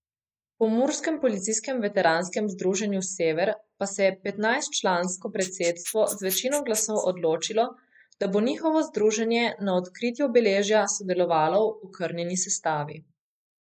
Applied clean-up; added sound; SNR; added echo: neural mask model Resemble Enhance denoiser.